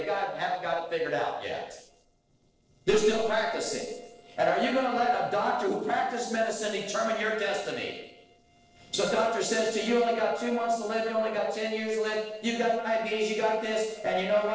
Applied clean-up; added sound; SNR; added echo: neural separator model SepFormer DNS4.